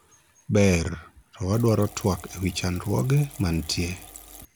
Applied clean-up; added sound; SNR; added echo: none; Liquid; 19 dB; none.